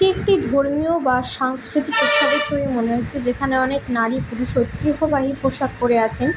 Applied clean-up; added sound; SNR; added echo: none; none; none; none.